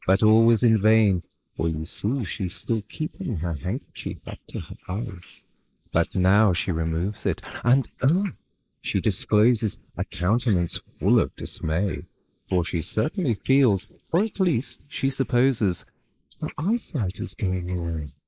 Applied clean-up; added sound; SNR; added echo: neural mask model Resemble Enhance denoiser.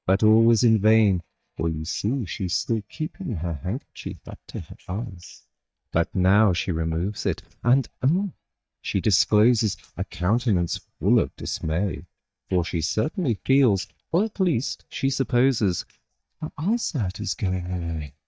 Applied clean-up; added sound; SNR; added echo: neural mask model DeepFilterNet 3.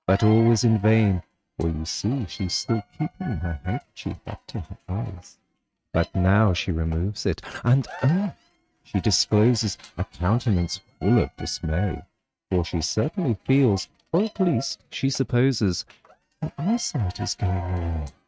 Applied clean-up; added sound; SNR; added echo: neural mask model RNNoise.